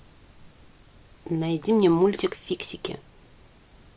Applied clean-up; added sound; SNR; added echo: none; none; none; none.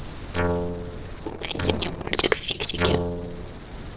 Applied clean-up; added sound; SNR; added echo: neural separator model SepFormer DNS4.